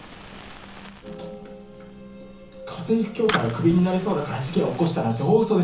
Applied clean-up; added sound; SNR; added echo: none; Fire; 13 dB; reverberation time 0.7 s.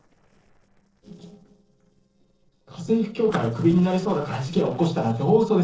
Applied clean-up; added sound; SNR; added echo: neural separator model SepFormer DNS4.